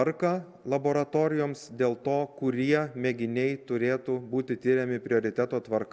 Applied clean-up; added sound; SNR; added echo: none; none; none; none.